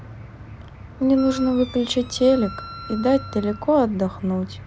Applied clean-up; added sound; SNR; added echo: none; Wind instrument, woodwind instrument; 17 dB; none.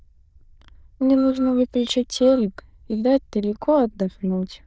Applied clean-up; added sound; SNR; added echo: neural diffusion model UNIVERSE++.